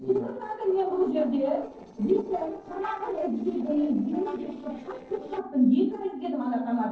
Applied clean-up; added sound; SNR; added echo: neural separator model SepFormer DNS4.